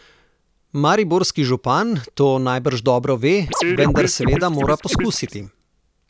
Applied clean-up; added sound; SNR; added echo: none; Scratching (performance technique); 2 dB; none.